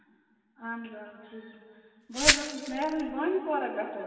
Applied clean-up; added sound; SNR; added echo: none; Glass; -5 dB; reverberation time 2.4 s.